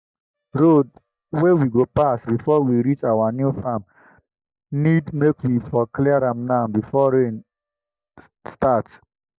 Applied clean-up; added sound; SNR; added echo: neural mask model DeepFilterNet 3.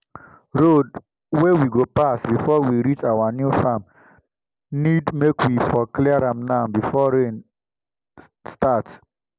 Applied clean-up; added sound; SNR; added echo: none; none; none; none.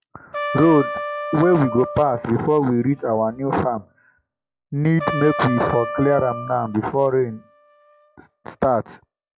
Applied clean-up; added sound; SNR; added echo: classical method log-MMSE.